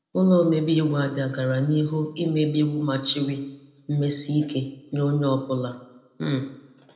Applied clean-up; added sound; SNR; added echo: none; none; none; reverberation time 0.7 s.